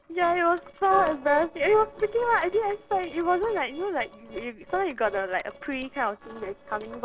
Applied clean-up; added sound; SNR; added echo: neural separator model SepFormer DNS4.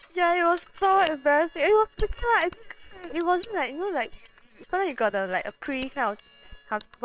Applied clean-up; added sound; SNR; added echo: neural separator model SepFormer WHAM!.